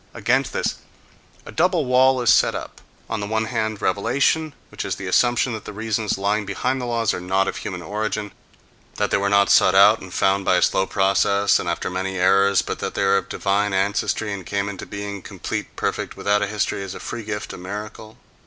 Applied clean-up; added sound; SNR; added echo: none; none; none; none.